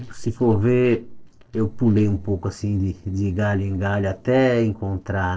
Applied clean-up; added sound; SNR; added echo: neural separator model SepFormer DNS4.